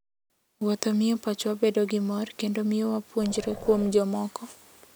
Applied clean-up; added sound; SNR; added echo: none; Growling; 15 dB; none.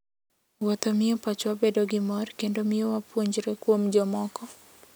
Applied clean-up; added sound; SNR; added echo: none; none; none; none.